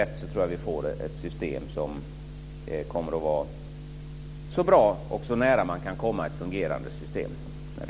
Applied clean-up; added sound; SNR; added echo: none; none; none; none.